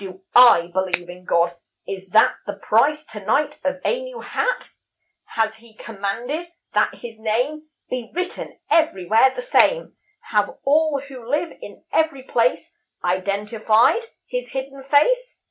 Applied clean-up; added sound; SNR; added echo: none; Finger snapping; 7 dB; none.